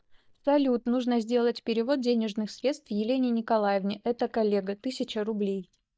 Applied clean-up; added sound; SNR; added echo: neural mask model DeepFilterNet 3.